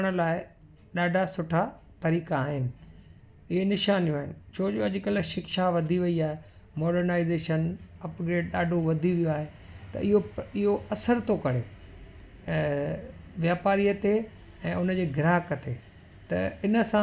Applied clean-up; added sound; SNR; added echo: none; none; none; none.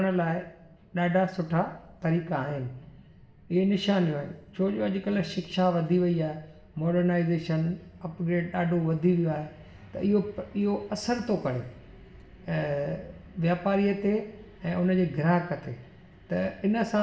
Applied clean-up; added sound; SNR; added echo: none; none; none; reverberation time 1.1 s.